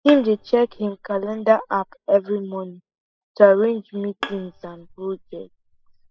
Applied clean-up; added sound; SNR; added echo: classical method spectral subtraction.